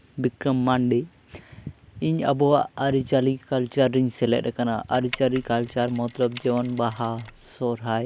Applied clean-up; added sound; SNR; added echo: none; Mechanisms; 19 dB; none.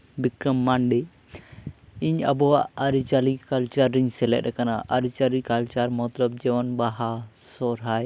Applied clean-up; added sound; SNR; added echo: none; none; none; none.